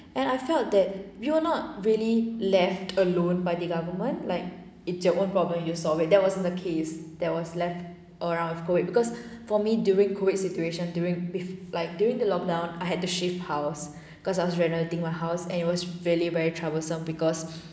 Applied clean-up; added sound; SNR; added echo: none; none; none; none.